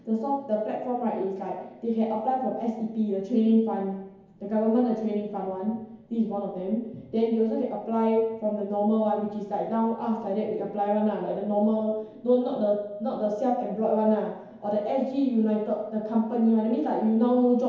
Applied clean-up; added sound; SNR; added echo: none; none; none; reverberation time 1.0 s.